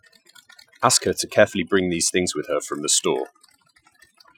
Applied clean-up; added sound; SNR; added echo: classical method Wiener filter.